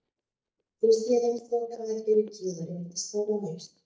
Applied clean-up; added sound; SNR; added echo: neural mask model DeepFilterNet 3.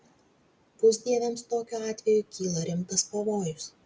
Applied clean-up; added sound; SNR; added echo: none; none; none; none.